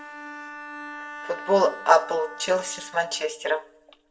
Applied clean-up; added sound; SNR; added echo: none; Bowed string instrument; 14 dB; reverberation time 0.4 s.